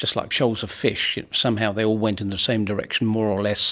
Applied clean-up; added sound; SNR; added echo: none; none; none; none.